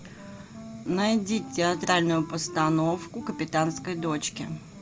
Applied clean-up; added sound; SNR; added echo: none; Wind instrument, woodwind instrument; 15 dB; none.